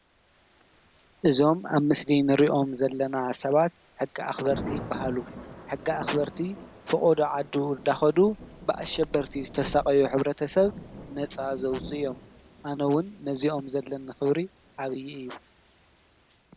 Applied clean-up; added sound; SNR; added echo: none; Thunder / Rain; 17 dB; none.